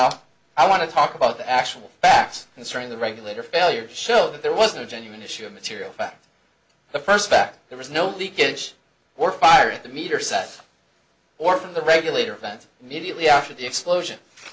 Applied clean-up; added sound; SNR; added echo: none; none; none; none.